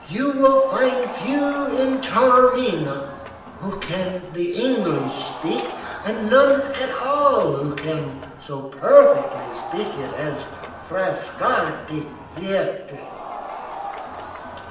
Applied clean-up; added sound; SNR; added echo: none; Crowd; 14 dB; reverberation time 0.8 s.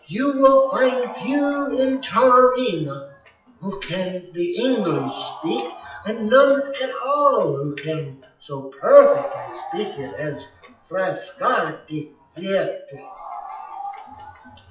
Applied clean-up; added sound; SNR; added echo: classical method WPE with log-MMSE.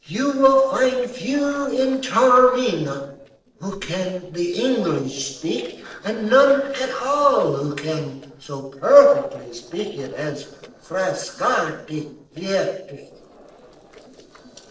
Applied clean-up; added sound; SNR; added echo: neural separator model SepFormer DNS4.